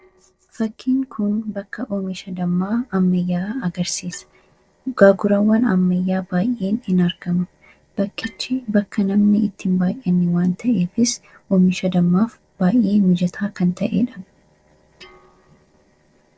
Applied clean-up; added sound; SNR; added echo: neural separator model SepFormer DNS4.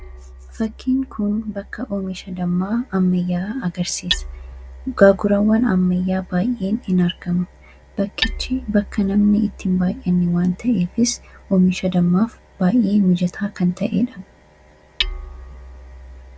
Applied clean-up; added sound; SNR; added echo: none; Hammer; 14 dB; none.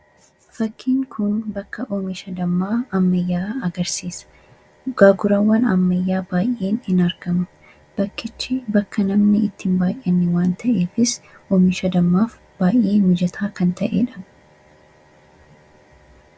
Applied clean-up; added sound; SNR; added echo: none; none; none; none.